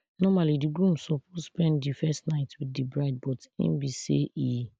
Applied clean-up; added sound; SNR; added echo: none; none; none; none.